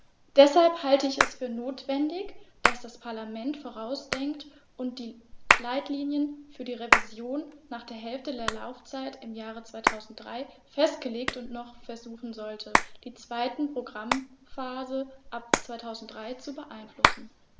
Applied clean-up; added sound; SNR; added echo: none; Hands; 2 dB; none.